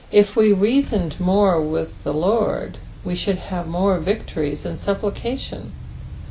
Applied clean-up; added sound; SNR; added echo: none; Engine starting / Car; 16 dB; none.